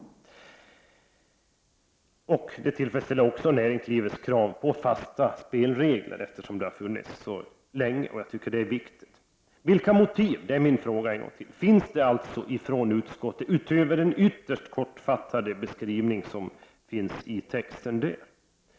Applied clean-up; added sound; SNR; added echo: none; none; none; none.